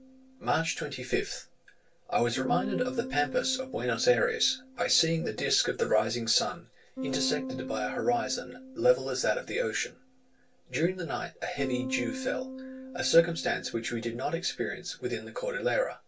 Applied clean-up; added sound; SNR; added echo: none; Bass guitar; 11 dB; reverberation time 0.2 s.